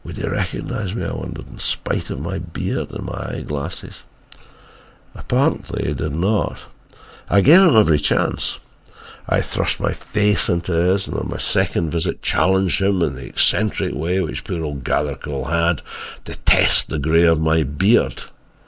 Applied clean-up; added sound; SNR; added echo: neural mask model Resemble Enhance denoiser.